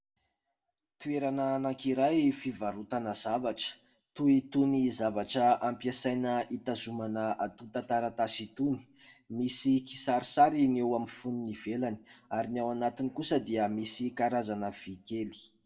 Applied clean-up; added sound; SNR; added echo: none; Squeak; 19 dB; reverberation time 0.3 s.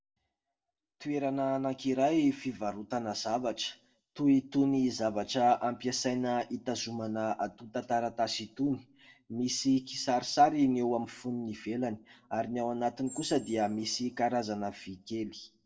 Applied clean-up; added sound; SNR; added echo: neural separator model SepFormer DNS4.